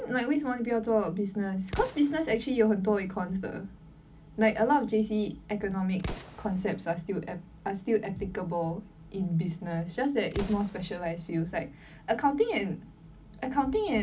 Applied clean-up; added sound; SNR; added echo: none; Explosion; 18 dB; reverberation time 0.4 s.